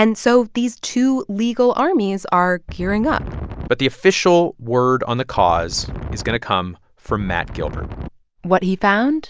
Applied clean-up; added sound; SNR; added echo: none; Wind; 10 dB; none.